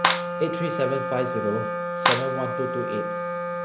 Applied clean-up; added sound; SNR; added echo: none; Wind instrument, woodwind instrument + Clapping; -3 dB; none.